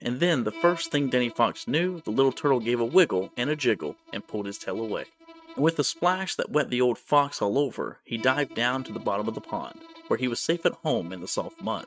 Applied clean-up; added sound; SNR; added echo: neural mask model RNNoise.